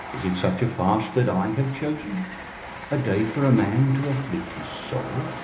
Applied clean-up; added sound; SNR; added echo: none; Train; 13 dB; reverberation time 1.1 s.